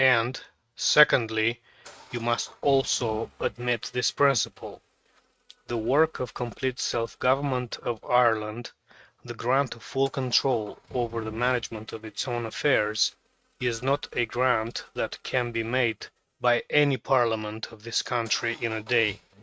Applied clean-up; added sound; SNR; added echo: neural mask model RNNoise.